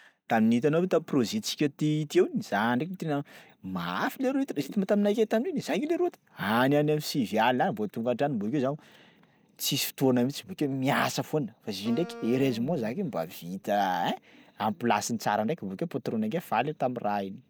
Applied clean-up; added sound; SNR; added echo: none; Wind instrument, woodwind instrument; 16 dB; none.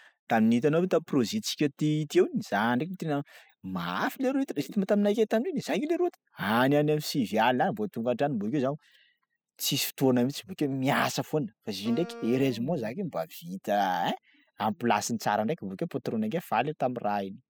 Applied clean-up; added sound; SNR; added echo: classical method spectral subtraction.